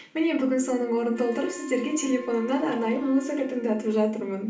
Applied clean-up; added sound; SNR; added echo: none; Wind instrument, woodwind instrument; 16 dB; reverberation time 0.4 s.